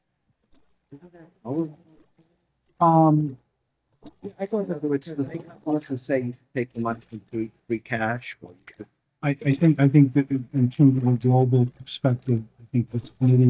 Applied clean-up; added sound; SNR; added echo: neural mask model DeepFilterNet 3.